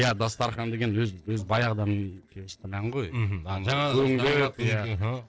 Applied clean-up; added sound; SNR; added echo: neural separator model SepFormer DNS4.